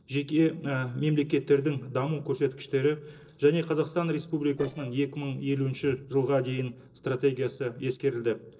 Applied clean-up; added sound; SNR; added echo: neural separator model SepFormer DNS4.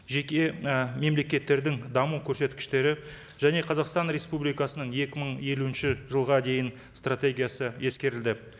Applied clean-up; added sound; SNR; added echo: none; none; none; none.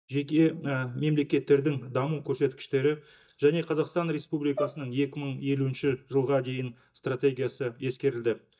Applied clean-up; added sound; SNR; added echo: neural mask model DeepFilterNet 3.